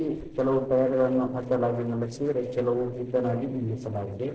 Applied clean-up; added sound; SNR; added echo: neural separator model SepFormer DNS4.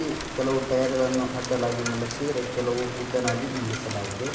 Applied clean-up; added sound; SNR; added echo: none; Rain; 7 dB; reverberation time 1.2 s.